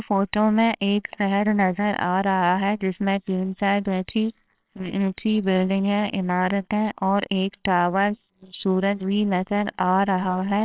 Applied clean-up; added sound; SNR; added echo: neural separator model SepFormer WHAMR!.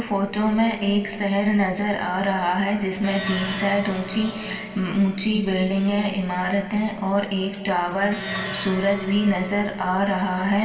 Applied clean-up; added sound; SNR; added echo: none; Plucked string instrument; 15 dB; reverberation time 2.4 s.